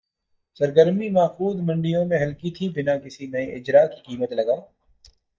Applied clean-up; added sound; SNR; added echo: neural mask model DeepFilterNet 3.